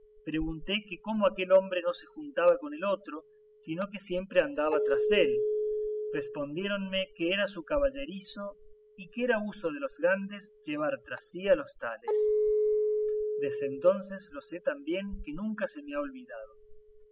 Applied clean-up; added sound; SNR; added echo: classical method spectral subtraction.